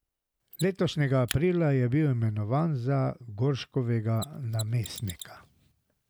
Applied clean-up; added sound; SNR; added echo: none; Mechanisms; 20 dB; none.